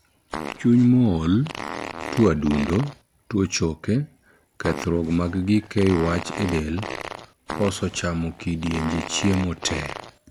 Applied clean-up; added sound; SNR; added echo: none; Fart; 11 dB; none.